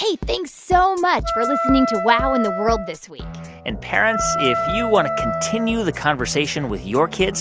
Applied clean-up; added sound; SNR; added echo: none; Wind instrument, woodwind instrument; 3 dB; none.